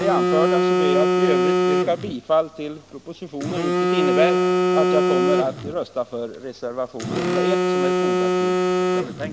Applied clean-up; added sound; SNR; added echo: none; Telephone; -5 dB; none.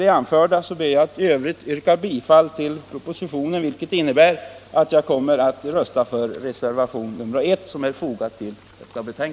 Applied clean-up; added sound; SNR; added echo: none; none; none; none.